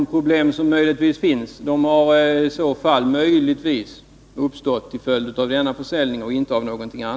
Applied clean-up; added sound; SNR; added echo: none; none; none; none.